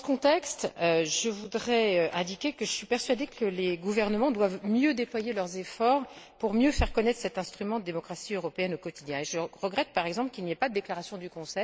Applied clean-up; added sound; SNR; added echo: none; none; none; none.